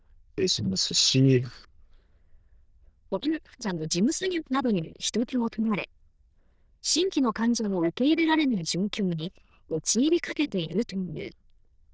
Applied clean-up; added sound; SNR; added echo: neural diffusion model UNIVERSE++.